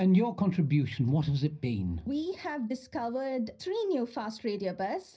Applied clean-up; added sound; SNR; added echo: none; none; none; reverberation time 0.4 s.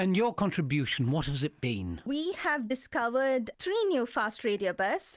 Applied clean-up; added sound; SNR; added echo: none; none; none; none.